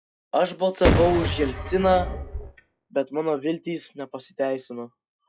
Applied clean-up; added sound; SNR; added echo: classical method log-MMSE.